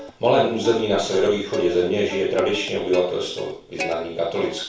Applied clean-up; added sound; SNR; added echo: none; Plucked string instrument; 13 dB; reverberation time 0.4 s.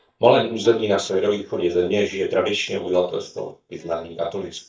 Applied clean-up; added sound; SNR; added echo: neural mask model DeepFilterNet 3.